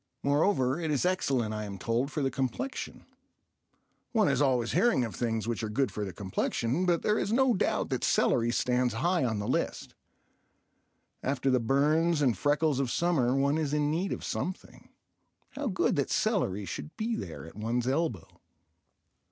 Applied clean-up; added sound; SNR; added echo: none; none; none; none.